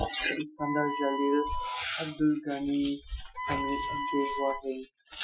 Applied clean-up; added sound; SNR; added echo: classical method Wiener filter.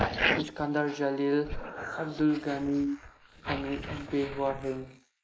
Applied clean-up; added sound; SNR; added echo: neural mask model Resemble Enhance denoiser.